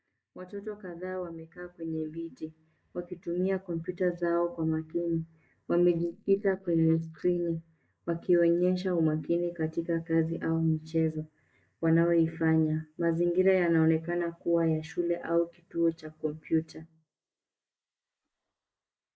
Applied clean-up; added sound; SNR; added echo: neural mask model Resemble Enhance denoiser.